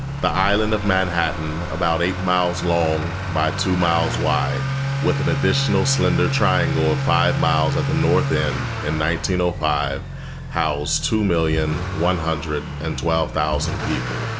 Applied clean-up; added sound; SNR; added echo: none; Accelerating, revving, vroom / Motor vehicle (road); 3 dB; none.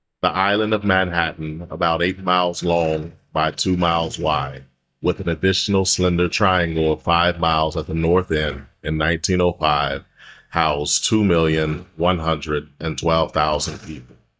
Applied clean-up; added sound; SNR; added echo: neural mask model DeepFilterNet 3.